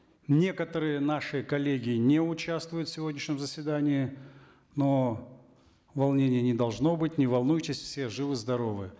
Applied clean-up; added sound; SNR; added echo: none; none; none; none.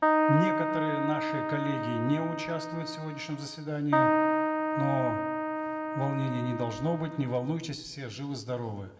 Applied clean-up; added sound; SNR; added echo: none; Keyboard (musical); -3 dB; reverberation time 1.8 s.